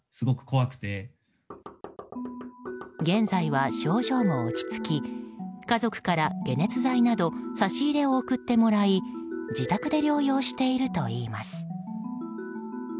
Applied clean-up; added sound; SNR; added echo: none; Knock; 17 dB; none.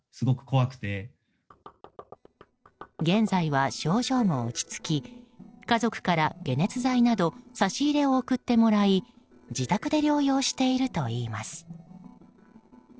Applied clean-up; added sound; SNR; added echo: neural separator model SepFormer DNS4.